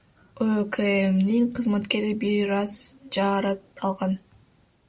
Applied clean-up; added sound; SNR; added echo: none; none; none; none.